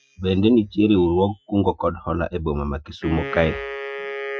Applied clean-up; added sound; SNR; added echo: classical method Wiener filter.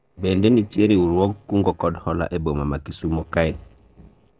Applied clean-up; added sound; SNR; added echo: neural separator model SepFormer DNS4.